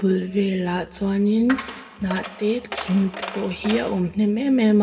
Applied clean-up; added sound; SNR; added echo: none; Coin (dropping); 11 dB; reverberation time 1.9 s.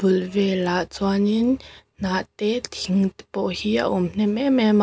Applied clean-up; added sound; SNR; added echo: none; none; none; none.